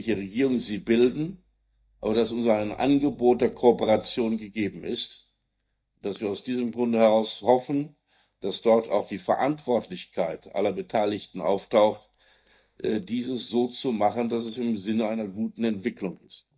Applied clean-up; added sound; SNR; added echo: neural mask model DeepFilterNet 3.